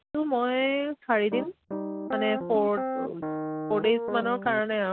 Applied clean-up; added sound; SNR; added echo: none; Piano; 5 dB; none.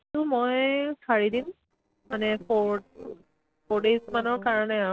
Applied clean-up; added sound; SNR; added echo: neural separator model SepFormer DNS4.